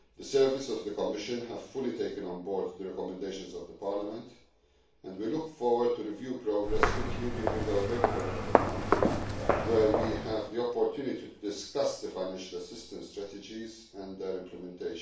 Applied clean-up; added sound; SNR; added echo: none; Walk, footsteps; -4 dB; reverberation time 0.4 s.